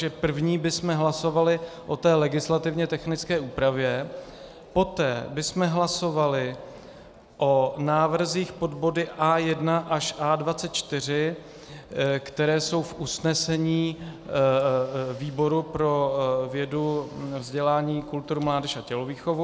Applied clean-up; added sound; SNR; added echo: none; none; none; none.